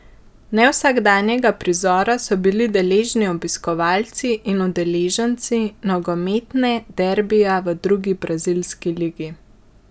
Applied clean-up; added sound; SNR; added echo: none; none; none; none.